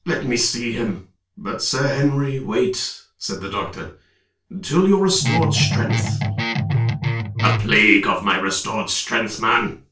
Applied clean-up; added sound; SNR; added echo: none; Guitar; -1 dB; reverberation time 0.3 s.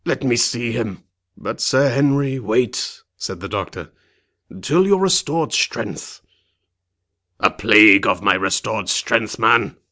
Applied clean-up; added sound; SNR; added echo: none; none; none; none.